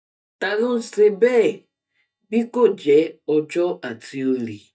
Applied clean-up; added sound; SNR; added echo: neural mask model DeepFilterNet 3.